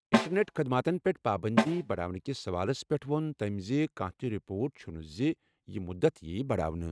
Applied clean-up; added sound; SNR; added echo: neural mask model RNNoise.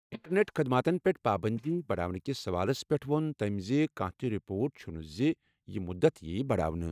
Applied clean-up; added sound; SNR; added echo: neural mask model DeepFilterNet 3.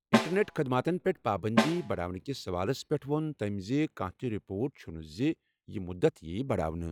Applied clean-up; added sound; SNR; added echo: classical method log-MMSE.